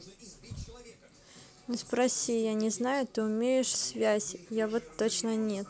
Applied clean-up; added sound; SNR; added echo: none; none; none; none.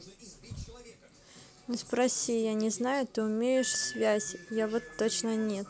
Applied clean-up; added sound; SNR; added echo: none; Wind instrument, woodwind instrument; 19 dB; none.